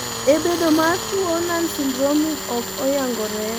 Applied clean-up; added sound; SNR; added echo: none; Tools; 7 dB; none.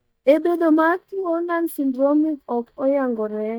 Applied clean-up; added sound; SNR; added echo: neural mask model DeepFilterNet 3.